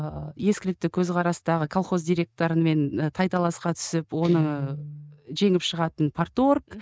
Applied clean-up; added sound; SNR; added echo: neural mask model RNNoise.